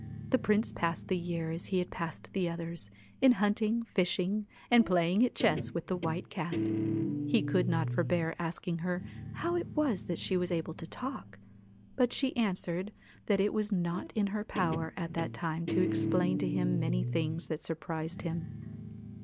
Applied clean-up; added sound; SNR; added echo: none; Guitar; 7 dB; none.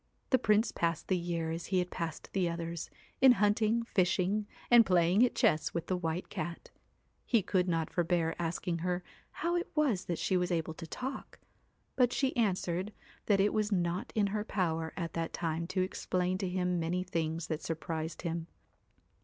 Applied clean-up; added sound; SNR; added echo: none; none; none; none.